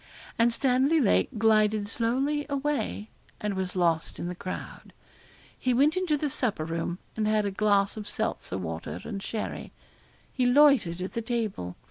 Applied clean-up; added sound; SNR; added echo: none; none; none; none.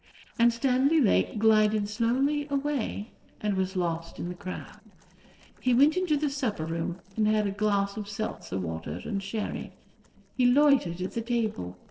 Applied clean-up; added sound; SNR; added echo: neural separator model SepFormer DNS4.